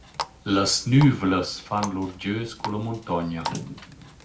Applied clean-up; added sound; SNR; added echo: none; Water tap, faucet; 13 dB; reverberation time 0.3 s.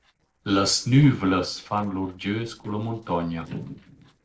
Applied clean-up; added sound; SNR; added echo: neural separator model SepFormer DNS4.